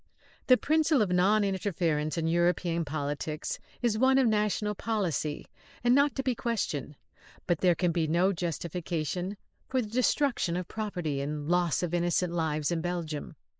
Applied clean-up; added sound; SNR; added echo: neural mask model Resemble Enhance denoiser.